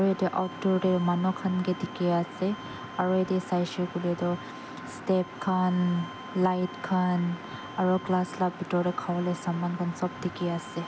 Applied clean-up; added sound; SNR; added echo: none; Bowed string instrument; 18 dB; none.